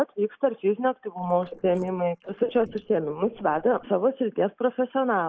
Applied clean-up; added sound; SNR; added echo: neural mask model Resemble Enhance denoiser.